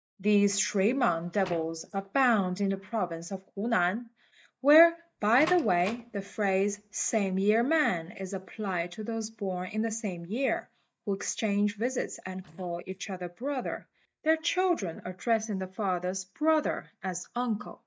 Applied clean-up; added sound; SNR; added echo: neural mask model DeepFilterNet 3.